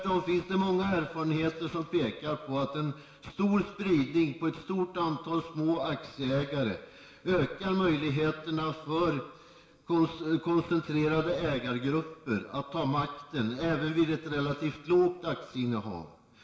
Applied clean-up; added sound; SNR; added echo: none; none; none; reverberation time 1.4 s.